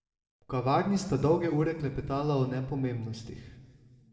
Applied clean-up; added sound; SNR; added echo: none; none; none; reverberation time 1.4 s.